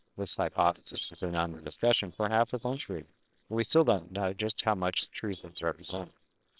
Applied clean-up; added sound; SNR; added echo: neural separator model SepFormer WHAMR!.